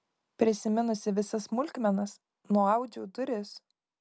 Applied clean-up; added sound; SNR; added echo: none; none; none; none.